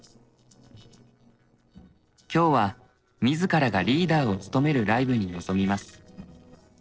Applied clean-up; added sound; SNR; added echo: neural separator model SepFormer DNS4.